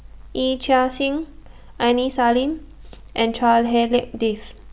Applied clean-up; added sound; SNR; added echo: none; none; none; none.